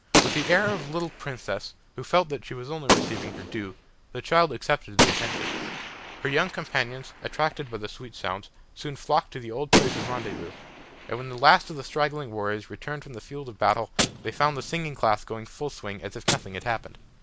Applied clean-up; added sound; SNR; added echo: none; Gunshot, gunfire; 2 dB; none.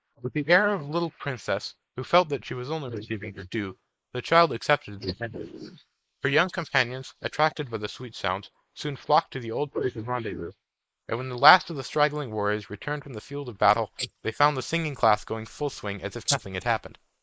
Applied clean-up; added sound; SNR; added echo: neural mask model Resemble Enhance denoiser.